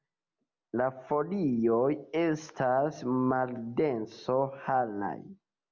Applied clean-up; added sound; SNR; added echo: none; none; none; none.